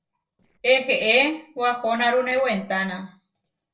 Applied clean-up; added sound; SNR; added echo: neural separator model SepFormer DNS4.